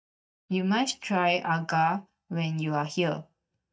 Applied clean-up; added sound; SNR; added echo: neural mask model DeepFilterNet 3.